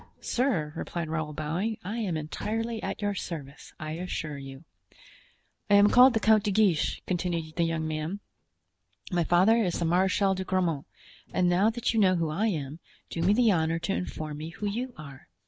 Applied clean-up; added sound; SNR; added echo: none; Door; 20 dB; none.